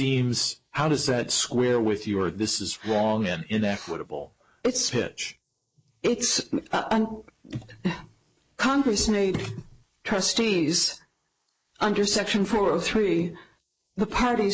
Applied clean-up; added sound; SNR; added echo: neural mask model Resemble Enhance denoiser.